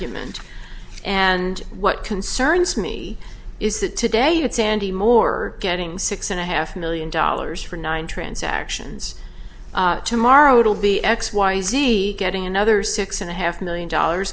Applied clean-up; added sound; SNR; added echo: none; none; none; none.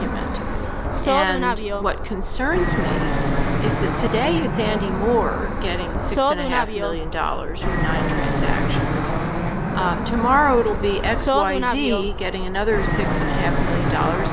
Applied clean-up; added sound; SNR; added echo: none; Fixed-wing aircraft, airplane; -2 dB; none.